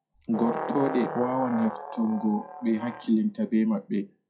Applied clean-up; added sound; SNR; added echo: classical method WPE with log-MMSE.